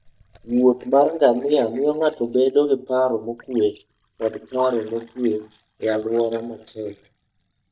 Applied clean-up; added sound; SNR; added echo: neural mask model DeepFilterNet 3.